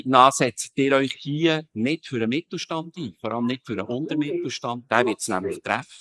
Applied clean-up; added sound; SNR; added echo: neural mask model Resemble Enhance denoiser.